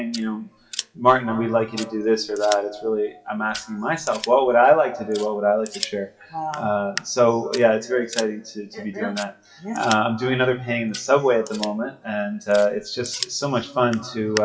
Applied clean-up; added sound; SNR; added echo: classical method WPE with log-MMSE.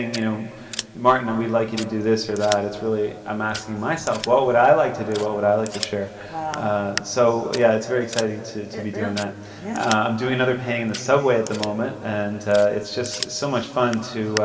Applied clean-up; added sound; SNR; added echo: none; Scissors; 15 dB; reverberation time 2.3 s.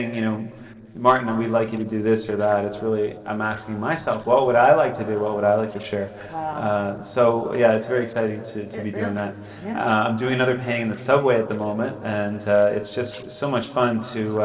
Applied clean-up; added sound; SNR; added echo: neural separator model SepFormer DNS4.